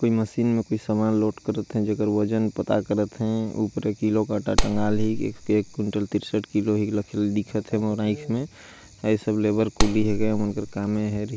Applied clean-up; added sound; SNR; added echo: none; Clapping; 0 dB; none.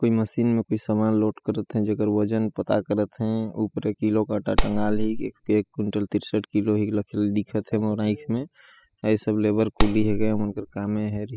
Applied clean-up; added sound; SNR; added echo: classical method spectral subtraction.